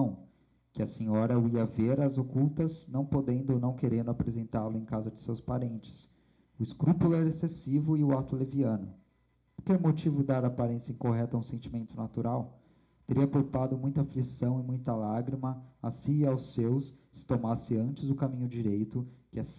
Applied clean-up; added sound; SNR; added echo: none; none; none; reverberation time 0.4 s.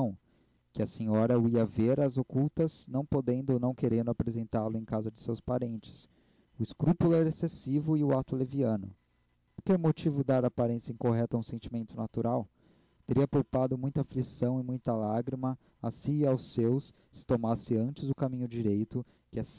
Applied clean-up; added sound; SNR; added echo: none; none; none; none.